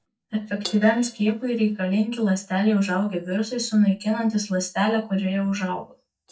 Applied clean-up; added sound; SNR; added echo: neural mask model DeepFilterNet 3.